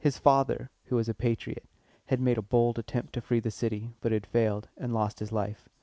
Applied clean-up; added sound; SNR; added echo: none; none; none; none.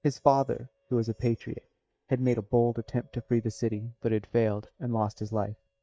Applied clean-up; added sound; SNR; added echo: neural mask model DeepFilterNet 3.